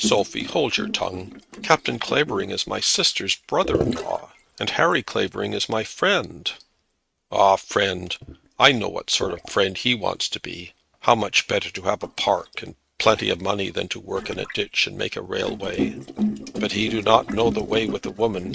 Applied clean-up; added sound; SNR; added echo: neural mask model RNNoise.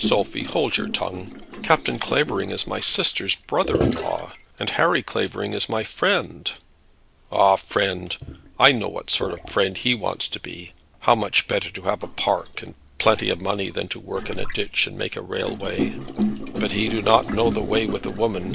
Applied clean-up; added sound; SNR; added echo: none; Gurgling; 8 dB; none.